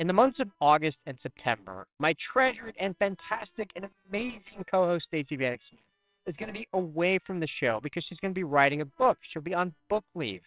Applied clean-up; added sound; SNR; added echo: neural separator model SepFormer WHAMR!.